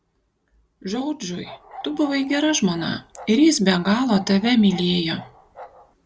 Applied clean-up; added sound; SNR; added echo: none; Bark; 20 dB; none.